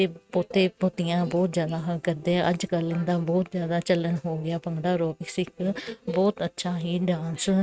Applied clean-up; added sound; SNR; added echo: neural mask model RNNoise.